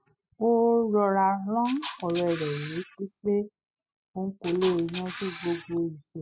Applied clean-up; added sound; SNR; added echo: classical method spectral subtraction.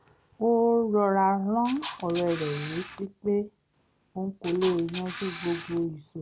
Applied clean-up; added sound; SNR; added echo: none; Camera; 12 dB; none.